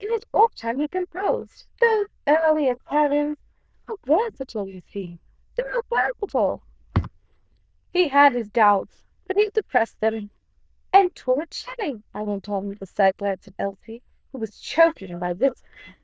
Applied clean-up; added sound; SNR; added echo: neural diffusion model UNIVERSE++.